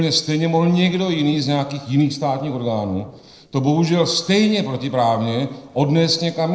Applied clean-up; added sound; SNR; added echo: neural separator model SepFormer DNS4.